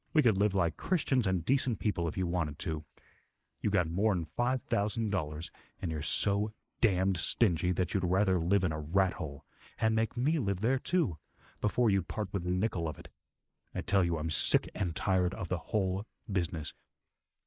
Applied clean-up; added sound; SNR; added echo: neural mask model Resemble Enhance denoiser.